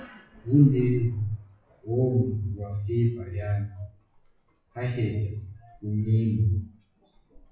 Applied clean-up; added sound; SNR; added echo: classical method WPE with log-MMSE.